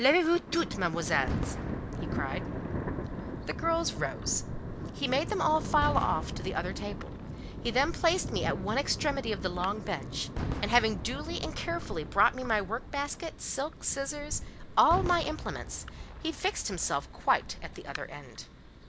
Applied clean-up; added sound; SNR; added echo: none; Thunder + Fireworks; 6 dB; none.